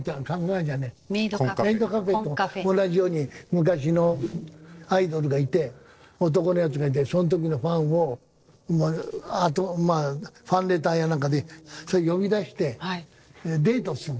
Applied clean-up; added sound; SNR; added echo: neural separator model SepFormer DNS4.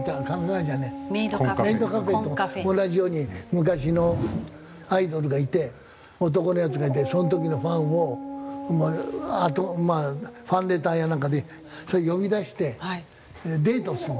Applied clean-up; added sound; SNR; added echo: none; Whoosh, swoosh, swish + Dog; 11 dB; none.